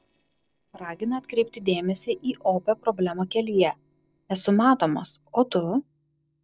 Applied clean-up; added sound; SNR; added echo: neural separator model SepFormer DNS4.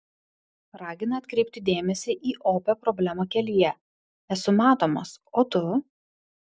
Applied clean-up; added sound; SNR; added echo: none; none; none; none.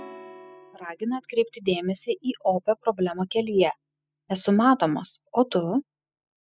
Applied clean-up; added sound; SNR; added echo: classical method spectral subtraction.